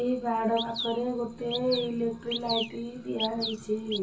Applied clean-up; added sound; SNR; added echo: none; Bird vocalization, bird call, bird song; 8 dB; reverberation time 0.3 s.